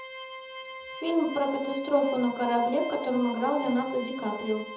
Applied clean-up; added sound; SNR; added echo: none; Organ; 12 dB; reverberation time 0.8 s.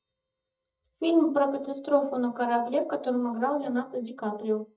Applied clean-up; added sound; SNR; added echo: neural mask model DeepFilterNet 3.